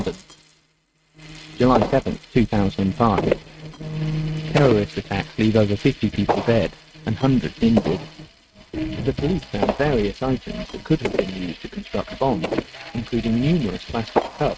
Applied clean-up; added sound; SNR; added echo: neural mask model RNNoise.